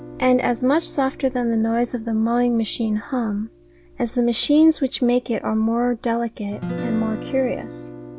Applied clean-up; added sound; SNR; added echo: none; Guitar; 15 dB; none.